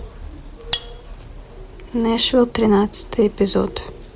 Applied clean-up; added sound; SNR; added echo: none; Cutlery, silverware; 10 dB; none.